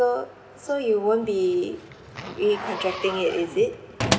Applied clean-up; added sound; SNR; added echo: none; Zipper (clothing) + Drawer open or close; 8 dB; none.